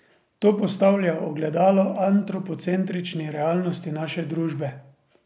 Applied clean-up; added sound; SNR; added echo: none; none; none; none.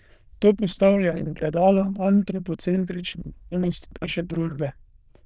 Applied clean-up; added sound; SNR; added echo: neural diffusion model UNIVERSE++.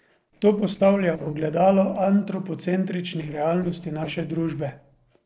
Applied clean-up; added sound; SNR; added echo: neural separator model SepFormer DNS4.